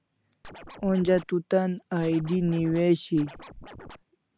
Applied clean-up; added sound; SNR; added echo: none; Scratching (performance technique); 17 dB; none.